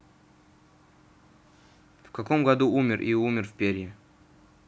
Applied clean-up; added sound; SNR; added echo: none; none; none; none.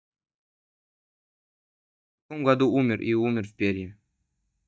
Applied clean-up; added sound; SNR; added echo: neural mask model DeepFilterNet 3.